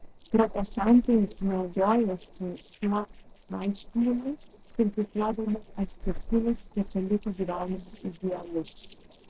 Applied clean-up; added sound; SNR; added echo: neural separator model SepFormer DNS4.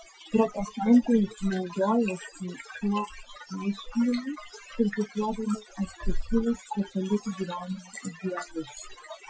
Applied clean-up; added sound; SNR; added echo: classical method Wiener filter.